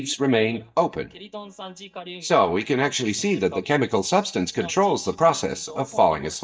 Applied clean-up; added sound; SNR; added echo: neural mask model DeepFilterNet 3.